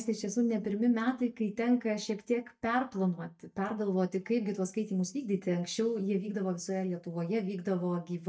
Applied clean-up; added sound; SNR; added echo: neural mask model DeepFilterNet 3.